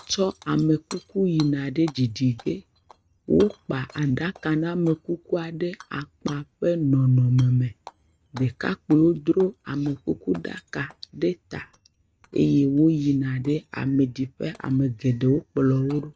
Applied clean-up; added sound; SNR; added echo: neural mask model RNNoise.